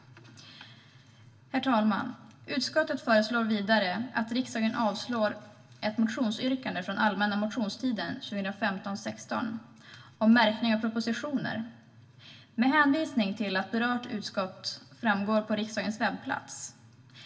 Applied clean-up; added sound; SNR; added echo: none; none; none; reverberation time 0.2 s.